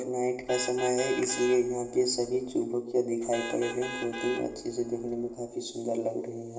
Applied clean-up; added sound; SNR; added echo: none; Vehicle horn, car horn, honking; 12 dB; reverberation time 1.3 s.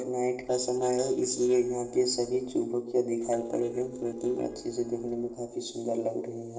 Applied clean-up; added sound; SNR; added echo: neural separator model SepFormer DNS4.